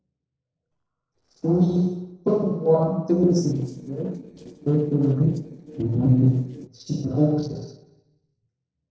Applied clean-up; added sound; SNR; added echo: neural separator model SepFormer DNS4.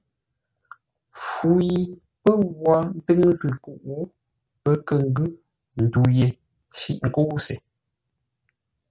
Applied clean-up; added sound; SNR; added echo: none; none; none; none.